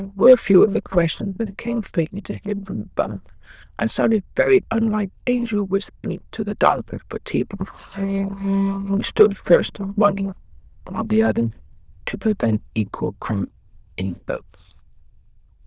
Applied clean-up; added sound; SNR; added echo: neural diffusion model UNIVERSE++.